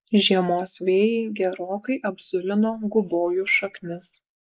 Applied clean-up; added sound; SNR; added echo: neural mask model Resemble Enhance denoiser.